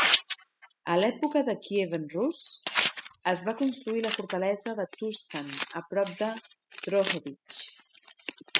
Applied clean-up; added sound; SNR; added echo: classical method spectral subtraction.